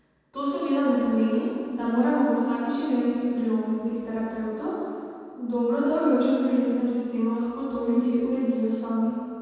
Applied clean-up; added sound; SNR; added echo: none; none; none; reverberation time 2.1 s.